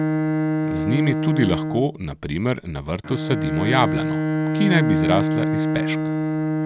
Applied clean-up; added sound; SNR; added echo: none; Bowed string instrument; -1 dB; none.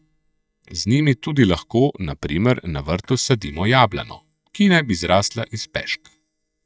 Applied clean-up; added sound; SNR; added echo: neural mask model DeepFilterNet 3.